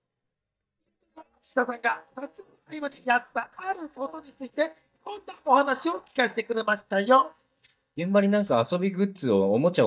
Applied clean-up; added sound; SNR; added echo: neural mask model DeepFilterNet 3.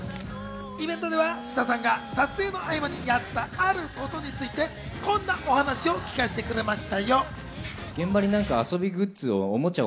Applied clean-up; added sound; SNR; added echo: none; none; none; none.